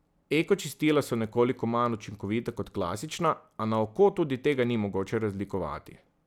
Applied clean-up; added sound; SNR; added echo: none; none; none; none.